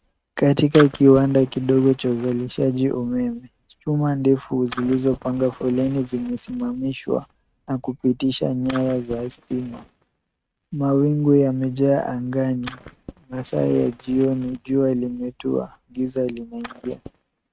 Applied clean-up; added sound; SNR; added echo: neural mask model RNNoise.